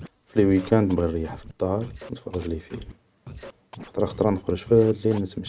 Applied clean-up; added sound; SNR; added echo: none; Scratching (performance technique); 18 dB; none.